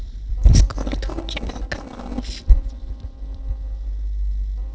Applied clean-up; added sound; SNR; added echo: neural separator model SepFormer DNS4.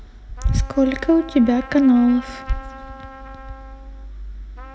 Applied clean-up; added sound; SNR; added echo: none; Trumpet; 19 dB; reverberation time 0.6 s.